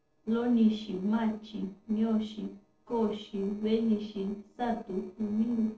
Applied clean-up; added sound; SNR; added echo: neural separator model SepFormer DNS4.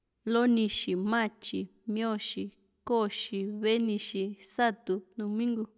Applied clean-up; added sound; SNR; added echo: none; none; none; none.